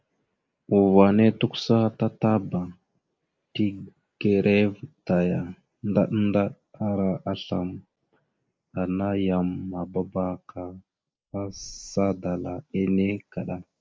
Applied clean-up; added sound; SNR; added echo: neural mask model Resemble Enhance denoiser.